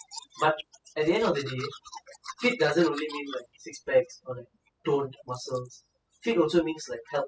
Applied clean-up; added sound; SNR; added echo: classical method spectral subtraction.